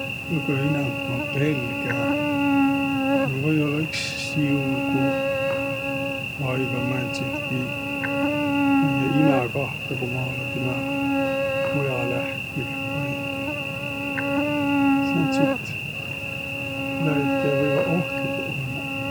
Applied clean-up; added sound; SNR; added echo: none; Cricket / Buzz; -4 dB; none.